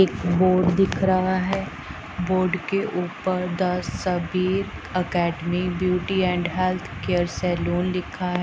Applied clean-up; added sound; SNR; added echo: none; none; none; none.